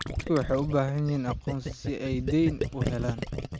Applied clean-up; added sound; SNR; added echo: none; Gurgling; 5 dB; none.